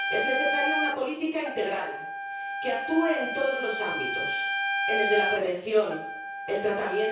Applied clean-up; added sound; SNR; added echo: none; Trumpet; 1 dB; reverberation time 0.6 s.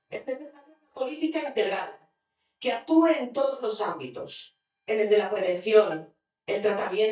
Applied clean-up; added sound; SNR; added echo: neural mask model DeepFilterNet 3.